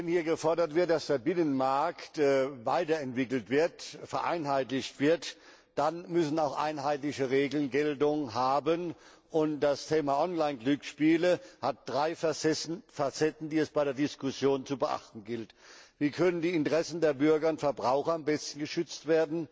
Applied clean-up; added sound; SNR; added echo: none; none; none; none.